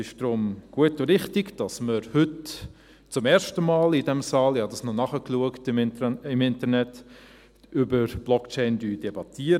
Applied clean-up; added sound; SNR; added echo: none; none; none; none.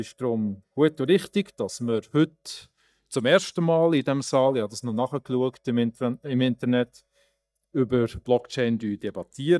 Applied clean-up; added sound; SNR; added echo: neural mask model DeepFilterNet 3.